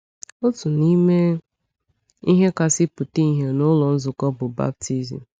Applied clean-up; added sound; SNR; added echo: none; none; none; none.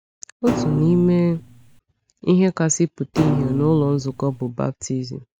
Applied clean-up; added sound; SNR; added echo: none; Thump, thud; 6 dB; none.